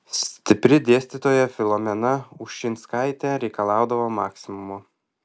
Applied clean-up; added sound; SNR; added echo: none; none; none; none.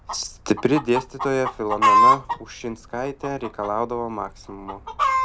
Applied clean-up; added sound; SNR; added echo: none; Chicken, rooster; -2 dB; none.